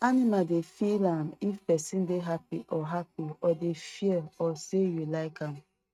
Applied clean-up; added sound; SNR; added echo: neural mask model RNNoise.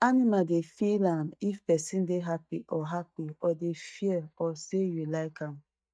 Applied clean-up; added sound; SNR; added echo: neural mask model DeepFilterNet 3.